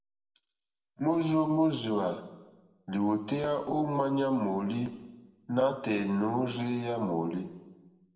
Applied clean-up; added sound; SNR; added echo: none; none; none; reverberation time 0.9 s.